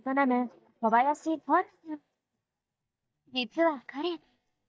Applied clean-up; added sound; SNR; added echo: neural mask model DeepFilterNet 3.